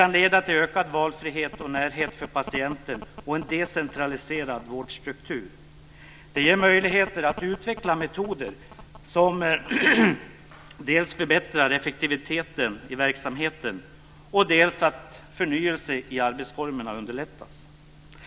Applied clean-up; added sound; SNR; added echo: none; Telephone; 18 dB; none.